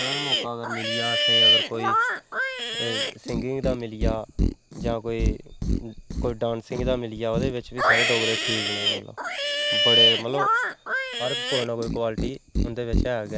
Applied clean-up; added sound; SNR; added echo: none; Livestock, farm animals, working animals; -5 dB; none.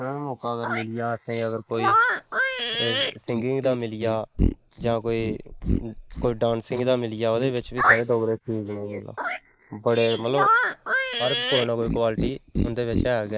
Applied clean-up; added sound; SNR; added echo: neural mask model Resemble Enhance denoiser.